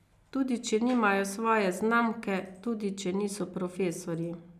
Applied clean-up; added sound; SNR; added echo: none; none; none; none.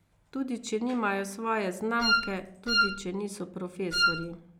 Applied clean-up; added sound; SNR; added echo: none; Wind instrument, woodwind instrument; -4 dB; none.